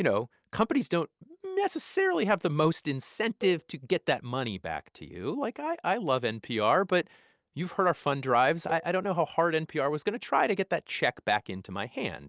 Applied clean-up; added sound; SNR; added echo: none; Cowbell; 19 dB; none.